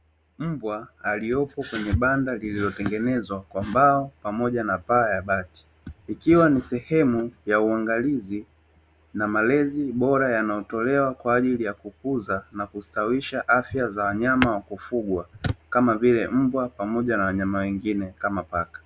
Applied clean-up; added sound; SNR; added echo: none; none; none; none.